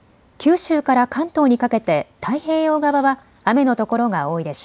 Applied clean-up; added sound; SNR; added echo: none; none; none; none.